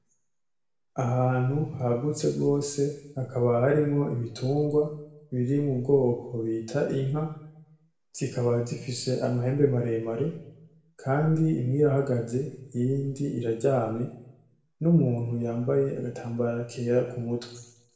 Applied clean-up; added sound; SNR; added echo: none; none; none; reverberation time 0.7 s.